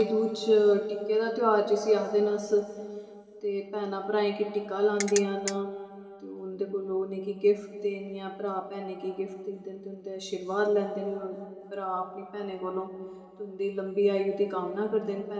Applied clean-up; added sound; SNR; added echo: none; Ratchet, pawl; 7 dB; reverberation time 2.4 s.